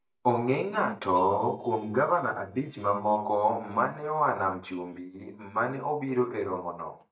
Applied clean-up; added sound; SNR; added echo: neural mask model DeepFilterNet 3.